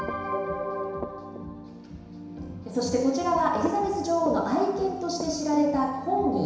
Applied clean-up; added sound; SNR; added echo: none; Walk, footsteps; 19 dB; reverberation time 1.0 s.